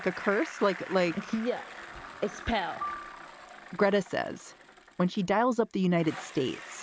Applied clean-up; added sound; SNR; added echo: none; Marimba, xylophone + Bicycle; 13 dB; none.